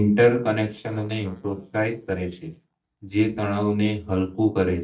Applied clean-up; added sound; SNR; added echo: neural mask model DeepFilterNet 3.